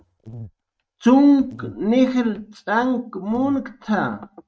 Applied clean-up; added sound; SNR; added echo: neural mask model RNNoise.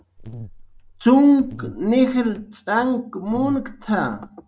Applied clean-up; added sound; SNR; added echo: none; Buzz; 18 dB; none.